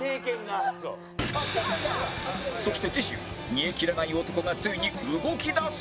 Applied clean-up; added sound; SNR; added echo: none; Trumpet; 15 dB; none.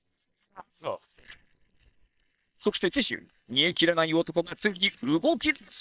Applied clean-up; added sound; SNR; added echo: neural separator model SepFormer WHAM!.